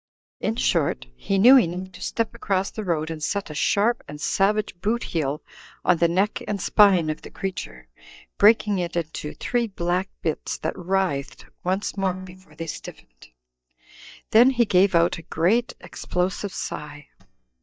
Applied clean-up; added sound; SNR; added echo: neural mask model DeepFilterNet 3.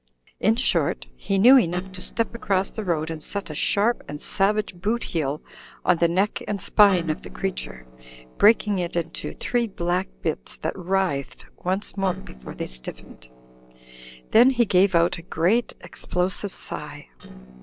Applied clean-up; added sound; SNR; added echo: neural separator model SepFormer DNS4.